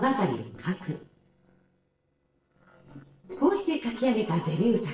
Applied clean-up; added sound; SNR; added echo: neural separator model SepFormer DNS4.